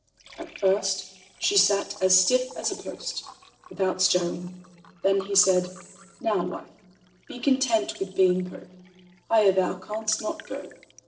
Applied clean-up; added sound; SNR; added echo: neural separator model SepFormer DNS4.